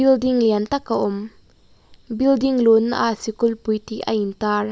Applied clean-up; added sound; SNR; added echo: none; none; none; none.